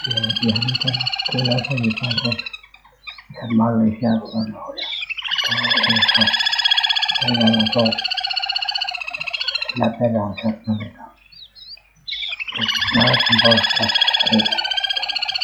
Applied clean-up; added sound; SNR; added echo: classical method log-MMSE.